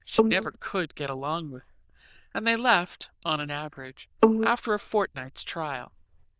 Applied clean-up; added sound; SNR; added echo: neural diffusion model UNIVERSE++.